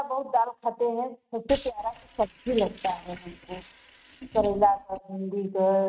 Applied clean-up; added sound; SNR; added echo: neural mask model RNNoise.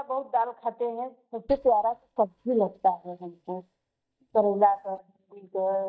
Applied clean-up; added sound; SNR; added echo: neural mask model DeepFilterNet 3.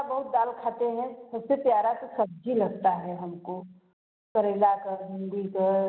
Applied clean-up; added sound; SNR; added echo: none; none; none; none.